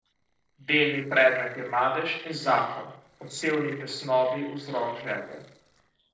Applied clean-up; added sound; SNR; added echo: neural separator model SepFormer DNS4.